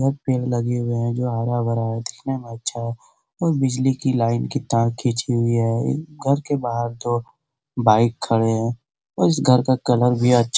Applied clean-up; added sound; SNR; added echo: none; none; none; none.